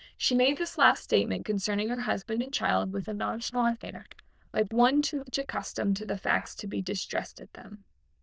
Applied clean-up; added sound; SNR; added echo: neural diffusion model UNIVERSE++.